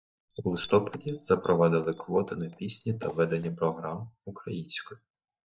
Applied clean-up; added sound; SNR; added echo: neural mask model DeepFilterNet 3.